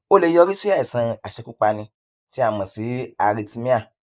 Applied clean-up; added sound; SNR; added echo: neural mask model Resemble Enhance denoiser.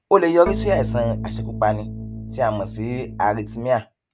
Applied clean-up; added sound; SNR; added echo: none; Organ; 7 dB; none.